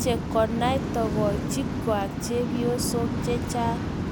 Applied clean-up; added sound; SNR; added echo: none; Waves, surf; 0 dB; none.